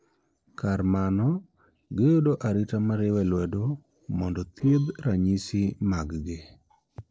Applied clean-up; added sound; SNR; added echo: neural separator model SepFormer DNS4.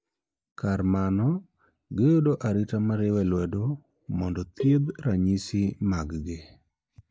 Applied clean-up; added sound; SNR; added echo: neural mask model DeepFilterNet 3.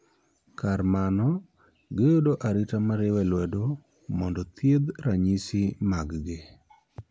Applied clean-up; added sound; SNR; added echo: none; none; none; none.